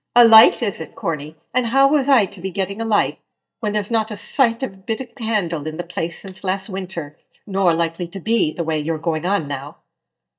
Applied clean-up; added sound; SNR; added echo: neural mask model DeepFilterNet 3.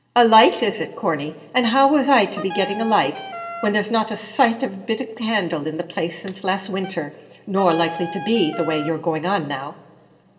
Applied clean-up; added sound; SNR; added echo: none; Wind instrument, woodwind instrument; 12 dB; reverberation time 1.9 s.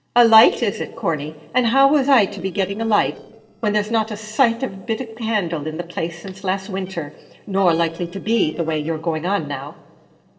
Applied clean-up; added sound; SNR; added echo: neural separator model SepFormer DNS4.